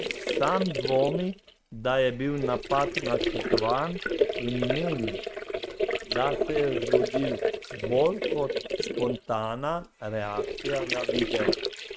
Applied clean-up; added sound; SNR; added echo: neural mask model RNNoise.